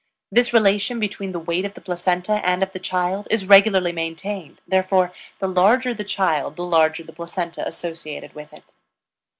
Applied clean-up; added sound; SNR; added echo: none; none; none; none.